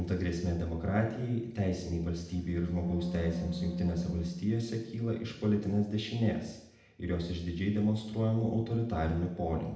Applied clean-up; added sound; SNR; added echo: none; Wind instrument, woodwind instrument; 7 dB; reverberation time 0.8 s.